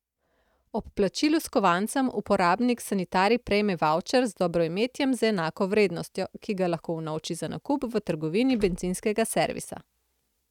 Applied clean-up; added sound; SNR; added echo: neural mask model RNNoise.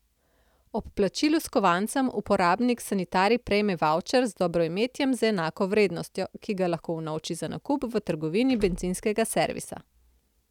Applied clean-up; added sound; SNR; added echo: none; Door / Car; 18 dB; none.